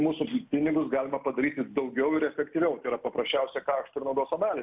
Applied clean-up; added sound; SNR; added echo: none; none; none; none.